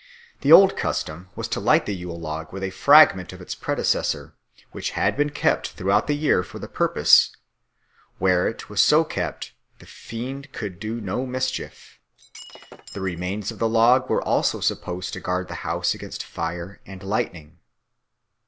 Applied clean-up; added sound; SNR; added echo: none; Shatter; 19 dB; none.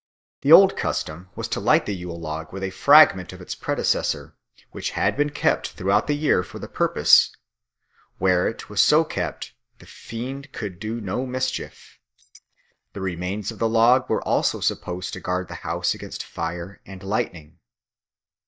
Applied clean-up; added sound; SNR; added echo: neural mask model DeepFilterNet 3.